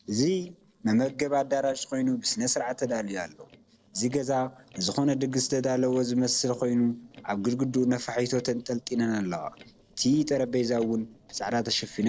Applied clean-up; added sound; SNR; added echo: neural separator model SepFormer DNS4.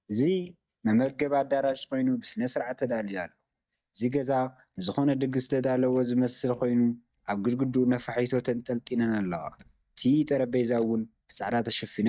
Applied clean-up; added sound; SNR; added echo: neural mask model DeepFilterNet 3.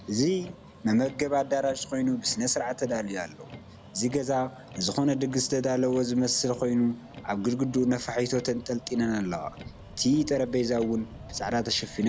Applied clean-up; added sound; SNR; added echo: none; Motor vehicle (road); 18 dB; none.